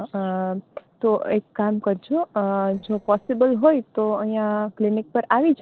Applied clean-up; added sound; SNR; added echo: neural separator model SepFormer DNS4.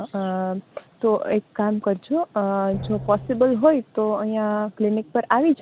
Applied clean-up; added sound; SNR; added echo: none; Drum; 13 dB; none.